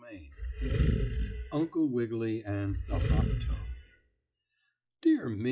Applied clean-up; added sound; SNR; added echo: classical method log-MMSE.